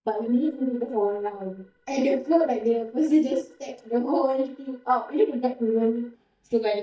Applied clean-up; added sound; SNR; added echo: neural mask model DeepFilterNet 3.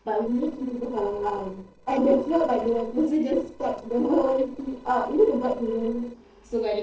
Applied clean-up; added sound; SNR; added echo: neural separator model SepFormer DNS4.